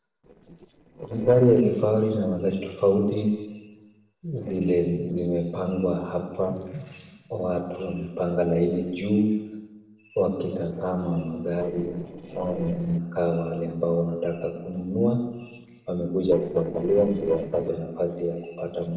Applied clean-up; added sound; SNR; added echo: neural separator model SepFormer DNS4.